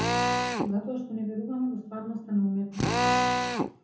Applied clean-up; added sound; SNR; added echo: none; Drill; -3 dB; reverberation time 0.6 s.